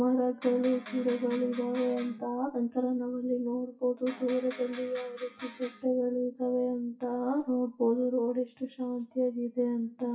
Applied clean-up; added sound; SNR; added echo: classical method WPE with log-MMSE.